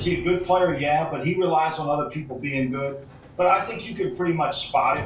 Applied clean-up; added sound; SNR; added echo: none; Sliding door; 18 dB; reverberation time 0.2 s.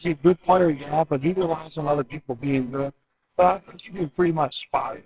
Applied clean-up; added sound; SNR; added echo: neural separator model SepFormer WHAMR!.